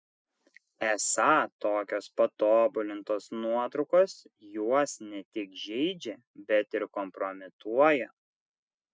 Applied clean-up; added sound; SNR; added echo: none; none; none; none.